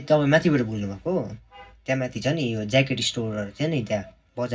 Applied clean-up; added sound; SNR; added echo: none; none; none; reverberation time 0.4 s.